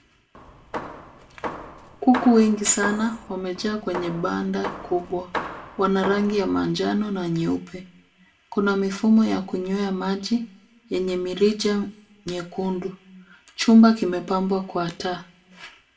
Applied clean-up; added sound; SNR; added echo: none; Hammer; 11 dB; reverberation time 0.3 s.